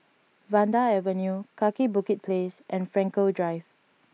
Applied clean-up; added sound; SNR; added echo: none; none; none; none.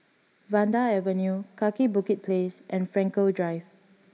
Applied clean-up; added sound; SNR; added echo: none; none; none; reverberation time 0.5 s.